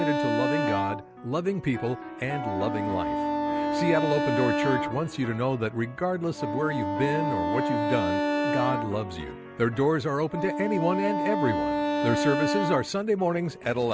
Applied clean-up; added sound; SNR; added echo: none; Wind instrument, woodwind instrument; 1 dB; none.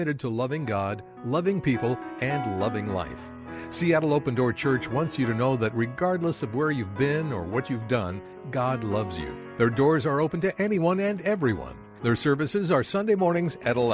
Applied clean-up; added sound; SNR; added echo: none; none; none; none.